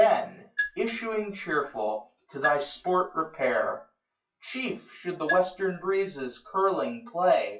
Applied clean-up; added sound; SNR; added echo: classical method WPE with log-MMSE.